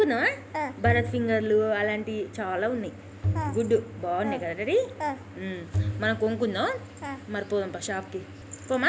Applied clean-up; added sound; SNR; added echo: none; Bowed string instrument; 7 dB; none.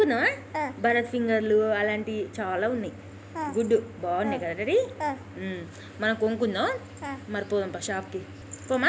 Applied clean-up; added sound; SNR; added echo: none; none; none; none.